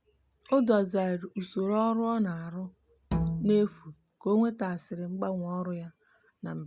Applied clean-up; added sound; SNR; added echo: none; Bowed string instrument; 4 dB; none.